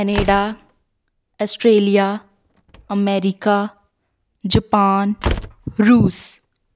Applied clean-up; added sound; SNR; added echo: none; Slam; 13 dB; none.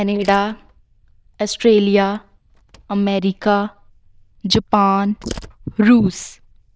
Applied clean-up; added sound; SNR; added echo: neural diffusion model UNIVERSE++.